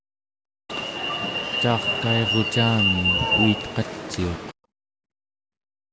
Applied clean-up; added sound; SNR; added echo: none; Alarm; -2 dB; none.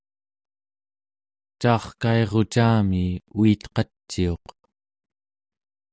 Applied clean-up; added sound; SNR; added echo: none; none; none; none.